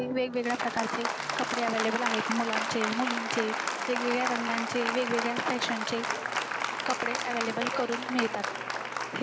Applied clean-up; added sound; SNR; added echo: none; Applause; 0 dB; none.